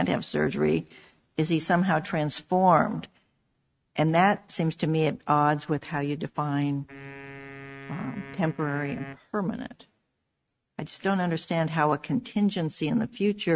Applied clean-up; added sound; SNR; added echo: neural mask model RNNoise.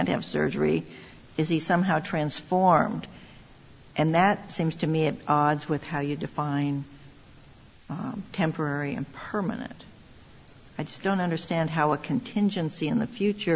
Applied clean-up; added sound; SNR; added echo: none; none; none; none.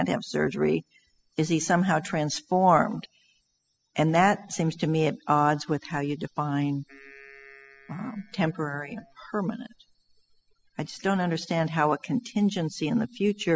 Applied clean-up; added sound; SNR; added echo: classical method spectral subtraction.